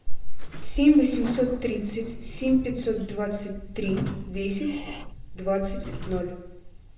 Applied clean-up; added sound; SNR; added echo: none; Squeak / Sliding door; 17 dB; reverberation time 0.8 s.